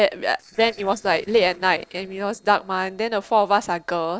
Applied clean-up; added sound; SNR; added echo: neural separator model SepFormer DNS4.